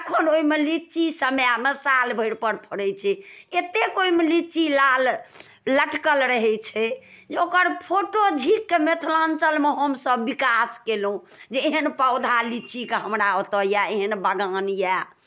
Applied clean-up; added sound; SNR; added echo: none; none; none; none.